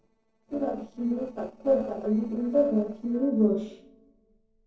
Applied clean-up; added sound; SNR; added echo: neural separator model SepFormer DNS4.